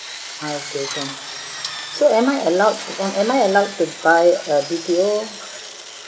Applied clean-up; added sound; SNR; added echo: none; Drill; 12 dB; none.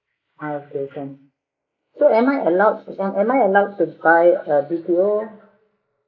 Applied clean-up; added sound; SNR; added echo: neural mask model Resemble Enhance denoiser.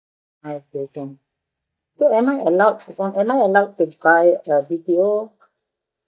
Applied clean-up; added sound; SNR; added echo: neural mask model DeepFilterNet 3.